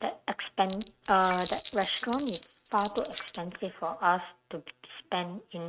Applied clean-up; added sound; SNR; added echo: neural mask model RNNoise.